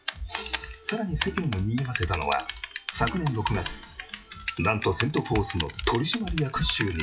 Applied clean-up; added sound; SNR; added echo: classical method WPE with log-MMSE.